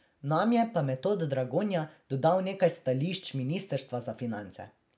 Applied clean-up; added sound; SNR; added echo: none; none; none; none.